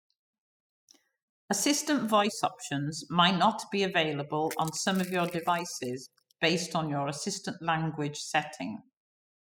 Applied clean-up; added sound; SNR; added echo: classical method spectral subtraction.